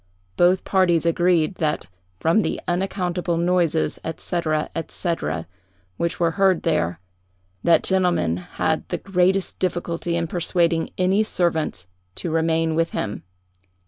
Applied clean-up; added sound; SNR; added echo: none; none; none; none.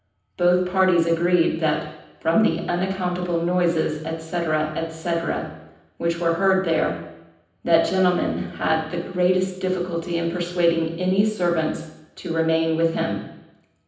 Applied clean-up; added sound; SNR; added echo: none; none; none; reverberation time 0.9 s.